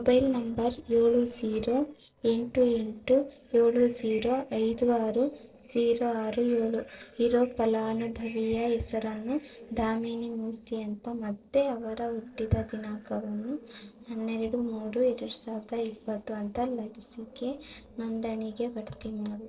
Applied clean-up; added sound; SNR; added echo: neural separator model SepFormer DNS4.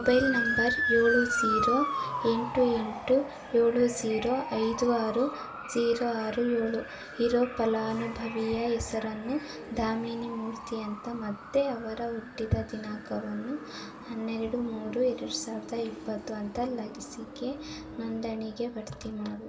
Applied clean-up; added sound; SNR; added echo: none; Motor vehicle (road) / Siren; 7 dB; reverberation time 0.2 s.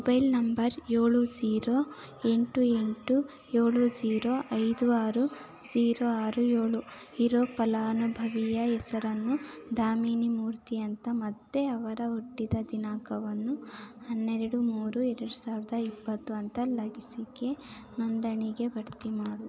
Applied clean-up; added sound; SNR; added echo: none; none; none; none.